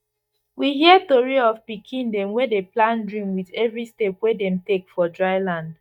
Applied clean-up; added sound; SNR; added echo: neural mask model DeepFilterNet 3.